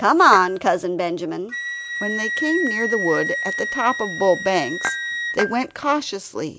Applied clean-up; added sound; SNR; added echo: none; Dishes, pots, and pans / Chink, clink + Wind instrument, woodwind instrument; 6 dB; none.